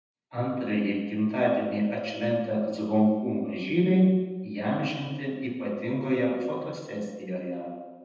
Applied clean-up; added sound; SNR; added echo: none; none; none; reverberation time 1.1 s.